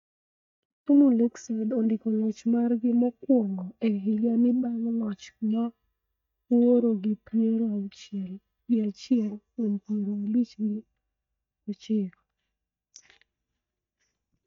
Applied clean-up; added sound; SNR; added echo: neural mask model DeepFilterNet 3.